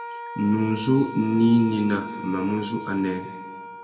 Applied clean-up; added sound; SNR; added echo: none; Wind instrument, woodwind instrument; 12 dB; reverberation time 1.4 s.